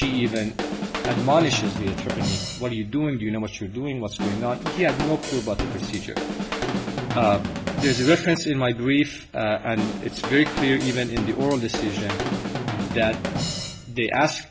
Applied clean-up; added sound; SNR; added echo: none; Drum / Drum kit; 5 dB; none.